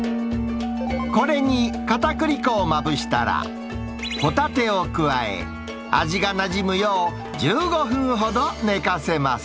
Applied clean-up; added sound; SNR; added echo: none; Bass guitar; 9 dB; none.